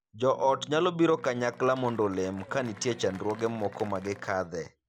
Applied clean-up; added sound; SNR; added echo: none; Applause / Cheering + Electric guitar / Strum; 20 dB; none.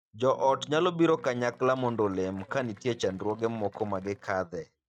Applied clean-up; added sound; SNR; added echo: neural mask model RNNoise.